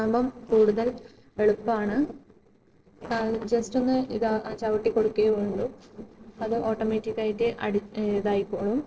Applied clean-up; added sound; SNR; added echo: neural separator model SepFormer DNS4.